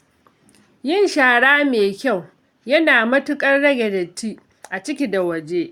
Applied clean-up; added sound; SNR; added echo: none; none; none; none.